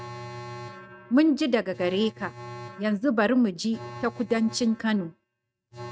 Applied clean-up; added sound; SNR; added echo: neural mask model RNNoise.